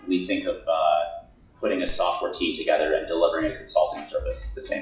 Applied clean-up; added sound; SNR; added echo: classical method WPE with log-MMSE.